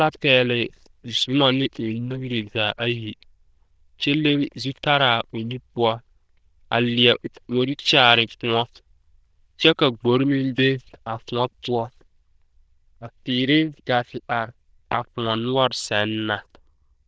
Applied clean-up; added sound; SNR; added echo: neural diffusion model UNIVERSE++.